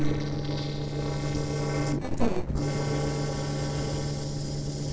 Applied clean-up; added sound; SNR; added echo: neural separator model SepFormer DNS4.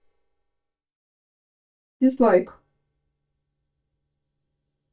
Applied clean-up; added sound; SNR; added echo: neural mask model DeepFilterNet 3.